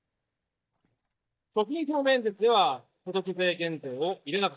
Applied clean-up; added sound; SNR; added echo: neural mask model DeepFilterNet 3.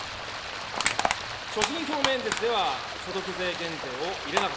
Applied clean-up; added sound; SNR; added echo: none; Crushing + Stream; -1 dB; none.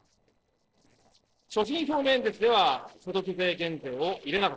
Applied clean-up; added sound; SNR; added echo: neural separator model SepFormer DNS4.